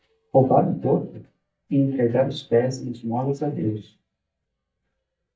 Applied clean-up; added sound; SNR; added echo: neural mask model DeepFilterNet 3.